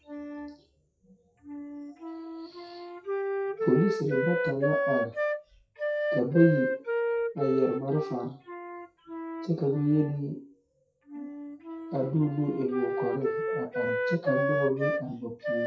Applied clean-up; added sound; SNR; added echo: classical method WPE with log-MMSE.